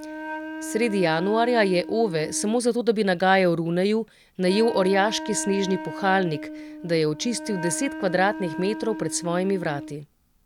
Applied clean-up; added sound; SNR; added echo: none; Wind instrument, woodwind instrument; 12 dB; none.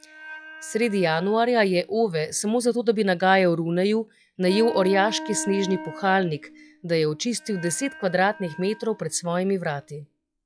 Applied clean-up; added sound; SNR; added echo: classical method log-MMSE.